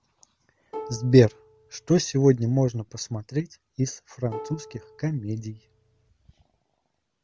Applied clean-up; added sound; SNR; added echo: none; Plucked string instrument; 16 dB; none.